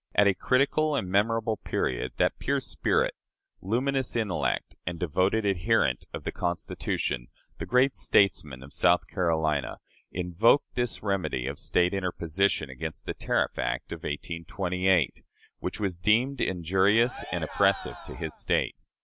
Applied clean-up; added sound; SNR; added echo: none; Cheering; 13 dB; none.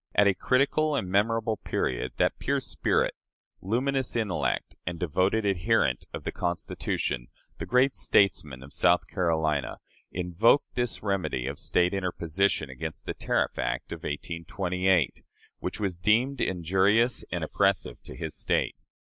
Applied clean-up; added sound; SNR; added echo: neural mask model Resemble Enhance denoiser.